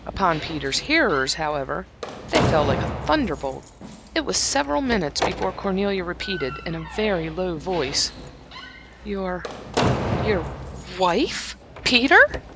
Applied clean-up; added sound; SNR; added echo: none; Slam; 6 dB; none.